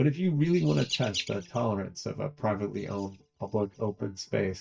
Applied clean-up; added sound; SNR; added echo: neural mask model DeepFilterNet 3.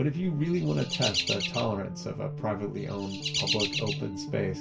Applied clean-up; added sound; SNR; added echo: none; Chirp, tweet; 5 dB; reverberation time 0.2 s.